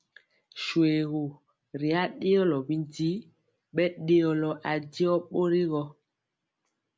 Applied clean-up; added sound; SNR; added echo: none; none; none; none.